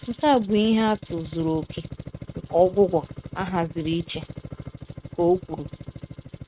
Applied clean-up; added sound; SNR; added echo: neural mask model RNNoise.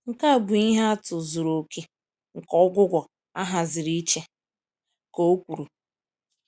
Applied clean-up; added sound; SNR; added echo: none; none; none; none.